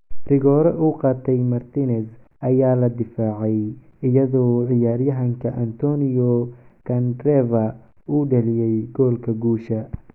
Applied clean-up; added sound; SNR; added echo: none; none; none; none.